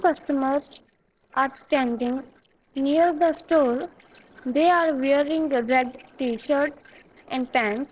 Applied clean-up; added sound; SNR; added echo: neural separator model SepFormer DNS4.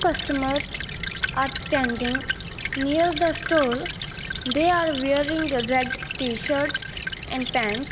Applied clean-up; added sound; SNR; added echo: none; Stream / Trickle, dribble; 4 dB; none.